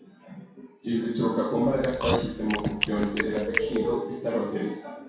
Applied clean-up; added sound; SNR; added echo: none; Chewing, mastication; 3 dB; reverberation time 0.6 s.